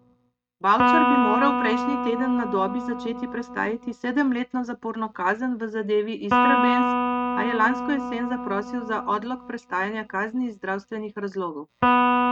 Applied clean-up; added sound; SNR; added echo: neural mask model RNNoise.